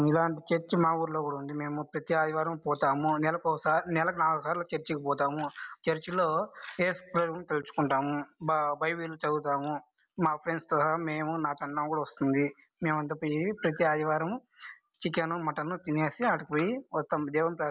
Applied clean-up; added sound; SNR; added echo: none; none; none; none.